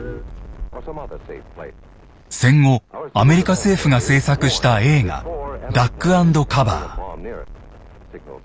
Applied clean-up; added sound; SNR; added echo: none; Explosion; 15 dB; none.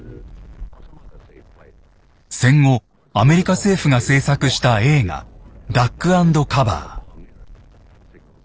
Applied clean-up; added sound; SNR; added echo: neural separator model SepFormer DNS4.